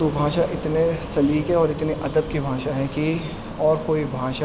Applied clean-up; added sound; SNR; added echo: none; none; none; none.